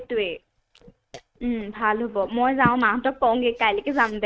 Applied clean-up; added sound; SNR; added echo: neural mask model RNNoise.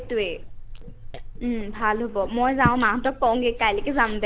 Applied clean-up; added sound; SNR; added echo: none; Liquid; 8 dB; none.